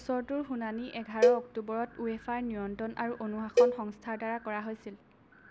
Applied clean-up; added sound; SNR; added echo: none; Cowbell; -4 dB; none.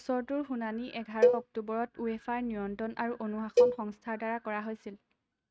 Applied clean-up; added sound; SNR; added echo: neural mask model RNNoise.